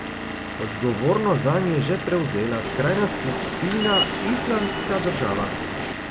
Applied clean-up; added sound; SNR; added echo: none; Engine / Vehicle + Subway, metro, underground; 3 dB; none.